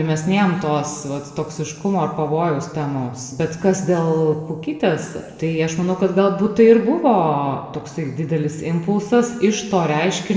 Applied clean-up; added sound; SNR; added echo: none; none; none; reverberation time 1.5 s.